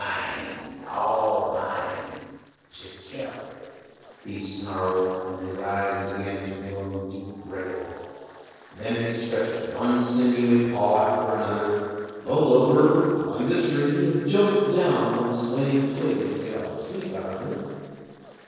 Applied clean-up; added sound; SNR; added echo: neural separator model SepFormer DNS4.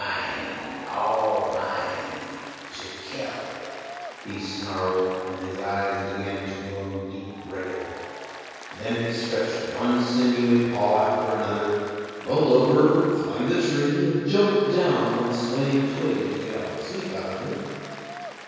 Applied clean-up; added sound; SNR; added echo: none; Applause; 16 dB; reverberation time 2.2 s.